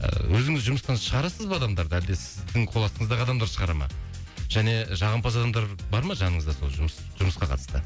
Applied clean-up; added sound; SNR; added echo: none; none; none; none.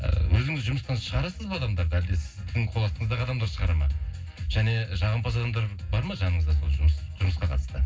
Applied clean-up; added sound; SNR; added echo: none; none; none; reverberation time 0.4 s.